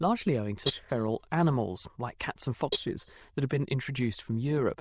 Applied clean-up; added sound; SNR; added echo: neural diffusion model UNIVERSE++.